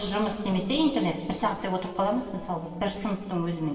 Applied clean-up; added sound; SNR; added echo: neural separator model SepFormer DNS4.